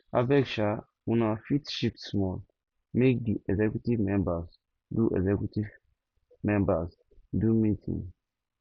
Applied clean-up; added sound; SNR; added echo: none; none; none; none.